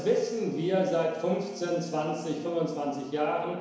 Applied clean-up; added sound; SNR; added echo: none; Wind instrument, woodwind instrument; 18 dB; reverberation time 1.0 s.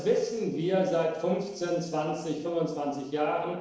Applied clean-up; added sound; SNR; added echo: neural separator model SepFormer DNS4.